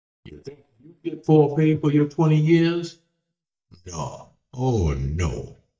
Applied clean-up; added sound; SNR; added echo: neural mask model DeepFilterNet 3.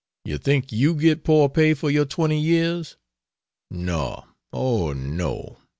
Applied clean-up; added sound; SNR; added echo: none; none; none; none.